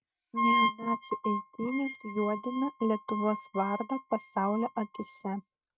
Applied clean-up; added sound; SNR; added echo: neural mask model RNNoise.